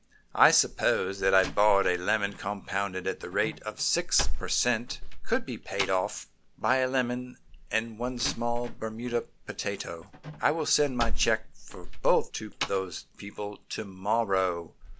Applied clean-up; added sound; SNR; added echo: none; Slam; 3 dB; none.